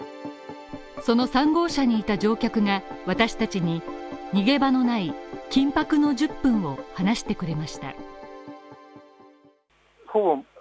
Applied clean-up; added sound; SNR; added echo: none; none; none; none.